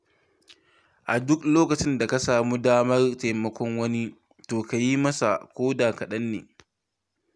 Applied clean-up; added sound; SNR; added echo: none; none; none; none.